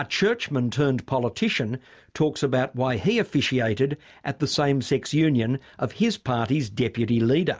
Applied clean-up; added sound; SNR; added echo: none; none; none; none.